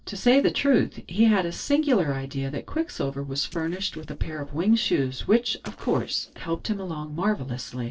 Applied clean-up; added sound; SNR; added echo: neural separator model SepFormer DNS4.